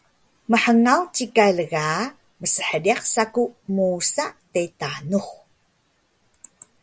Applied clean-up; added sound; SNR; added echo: none; none; none; none.